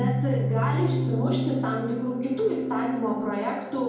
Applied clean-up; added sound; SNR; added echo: none; Organ; 0 dB; reverberation time 0.9 s.